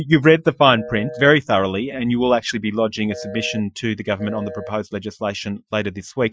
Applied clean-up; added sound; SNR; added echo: classical method Wiener filter.